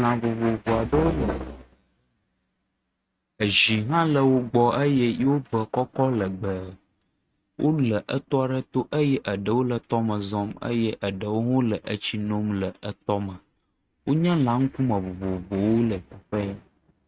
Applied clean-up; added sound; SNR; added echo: neural mask model RNNoise.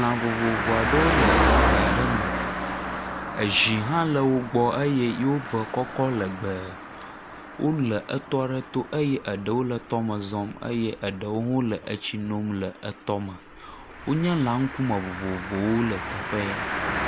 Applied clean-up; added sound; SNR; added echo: none; Car passing by; 3 dB; none.